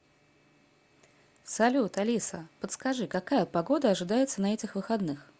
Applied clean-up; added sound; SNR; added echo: none; none; none; none.